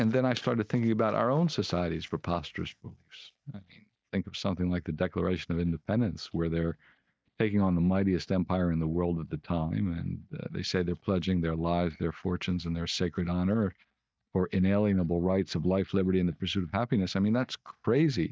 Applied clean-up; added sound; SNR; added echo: neural mask model DeepFilterNet 3.